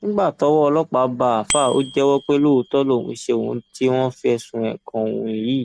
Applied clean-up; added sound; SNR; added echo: none; Bicycle bell; 16 dB; none.